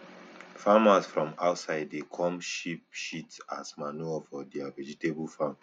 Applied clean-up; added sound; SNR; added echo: none; none; none; none.